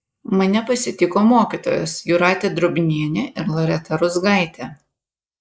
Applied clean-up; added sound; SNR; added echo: neural mask model Resemble Enhance denoiser.